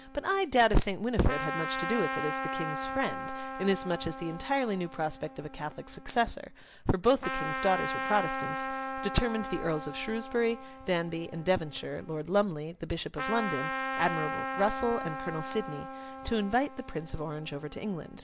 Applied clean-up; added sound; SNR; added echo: none; Trumpet; 6 dB; none.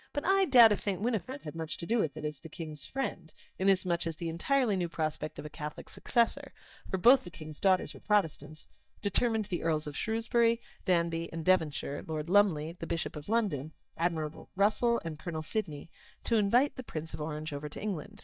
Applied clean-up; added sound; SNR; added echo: neural mask model DeepFilterNet 3.